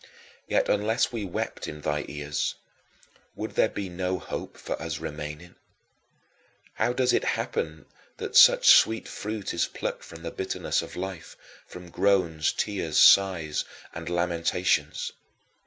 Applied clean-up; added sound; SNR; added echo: none; none; none; none.